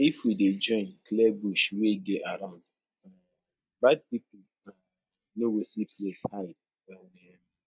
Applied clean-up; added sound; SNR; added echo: neural mask model DeepFilterNet 3.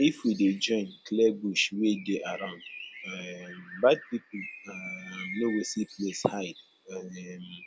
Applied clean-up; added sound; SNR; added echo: none; Bird; 17 dB; none.